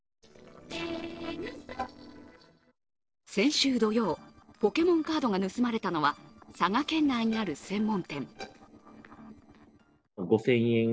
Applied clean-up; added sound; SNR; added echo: neural separator model SepFormer DNS4.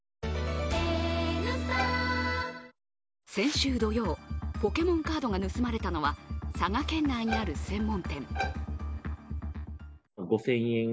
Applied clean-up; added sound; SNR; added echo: none; Bowed string instrument; 10 dB; none.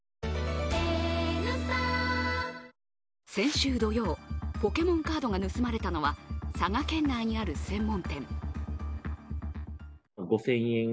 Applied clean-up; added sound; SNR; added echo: none; none; none; none.